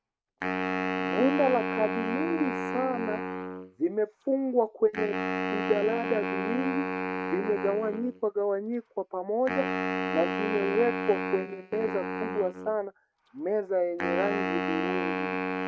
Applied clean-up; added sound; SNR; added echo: neural mask model RNNoise.